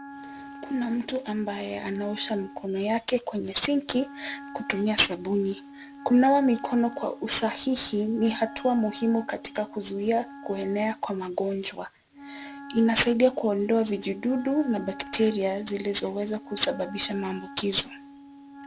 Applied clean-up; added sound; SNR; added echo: none; Wind instrument, woodwind instrument; 16 dB; none.